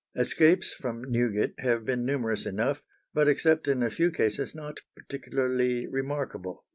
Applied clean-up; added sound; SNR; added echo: none; none; none; none.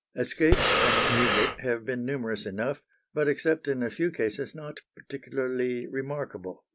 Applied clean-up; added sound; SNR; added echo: none; Breathing; -5 dB; none.